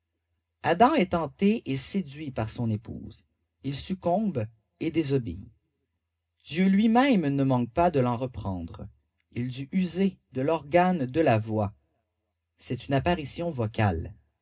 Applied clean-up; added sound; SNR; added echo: none; none; none; reverberation time 0.2 s.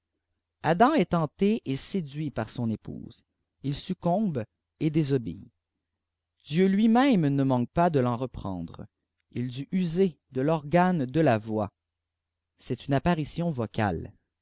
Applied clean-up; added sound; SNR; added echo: none; none; none; none.